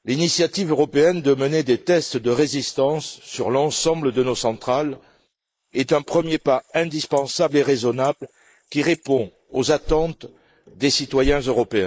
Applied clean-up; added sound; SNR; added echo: neural mask model Resemble Enhance denoiser.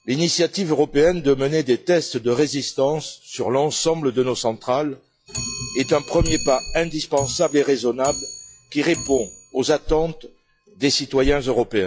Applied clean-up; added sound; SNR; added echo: classical method log-MMSE.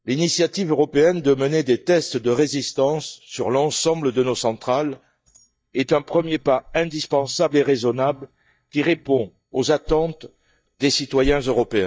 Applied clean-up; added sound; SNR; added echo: neural mask model DeepFilterNet 3.